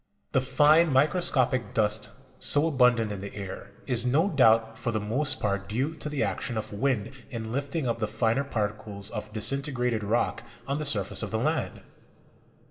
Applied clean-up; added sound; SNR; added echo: none; Gunshot, gunfire; 17 dB; reverberation time 2.7 s.